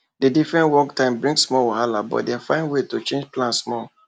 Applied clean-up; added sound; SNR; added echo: none; none; none; none.